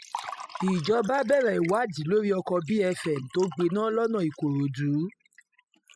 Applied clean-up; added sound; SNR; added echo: classical method spectral subtraction.